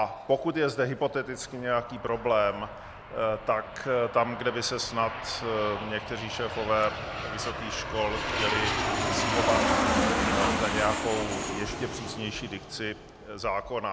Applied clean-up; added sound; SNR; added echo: none; Aircraft; 2 dB; none.